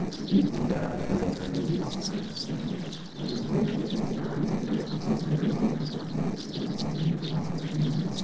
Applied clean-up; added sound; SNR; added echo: neural separator model SepFormer DNS4.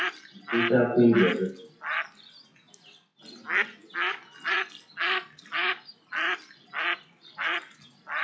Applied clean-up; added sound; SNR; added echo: classical method WPE with log-MMSE.